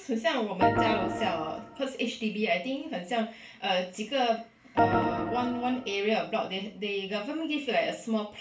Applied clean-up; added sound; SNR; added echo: none; Organ; -2 dB; reverberation time 0.3 s.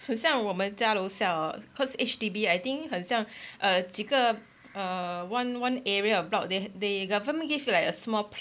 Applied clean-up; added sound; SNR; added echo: none; none; none; none.